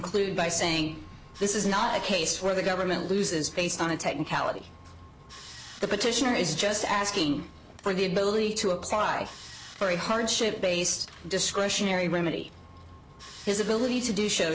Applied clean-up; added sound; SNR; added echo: none; Sawing; 19 dB; none.